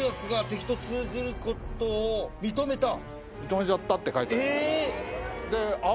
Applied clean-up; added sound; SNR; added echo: none; none; none; none.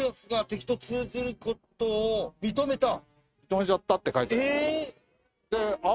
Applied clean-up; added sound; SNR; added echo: neural mask model RNNoise.